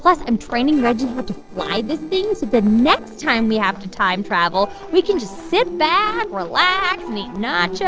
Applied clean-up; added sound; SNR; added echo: neural separator model SepFormer DNS4.